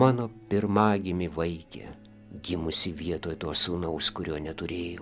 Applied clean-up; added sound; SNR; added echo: none; none; none; none.